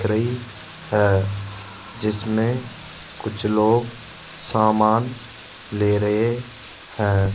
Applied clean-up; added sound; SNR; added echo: none; Bathtub (filling or washing); 16 dB; none.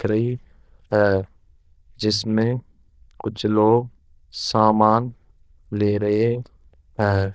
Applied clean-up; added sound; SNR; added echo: neural diffusion model UNIVERSE++.